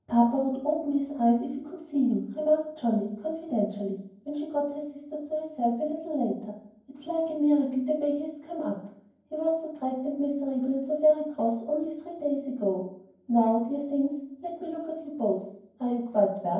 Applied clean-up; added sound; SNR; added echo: none; none; none; reverberation time 0.9 s.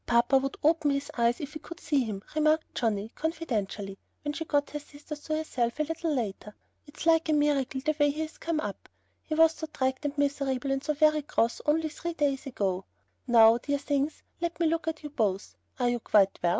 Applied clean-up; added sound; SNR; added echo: none; none; none; none.